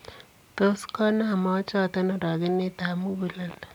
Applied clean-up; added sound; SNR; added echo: none; none; none; none.